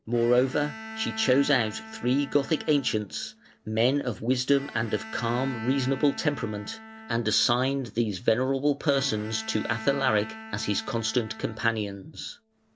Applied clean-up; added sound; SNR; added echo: none; Bowed string instrument; 15 dB; none.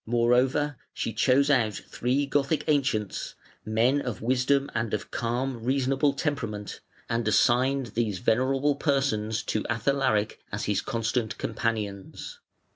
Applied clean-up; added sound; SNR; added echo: none; none; none; none.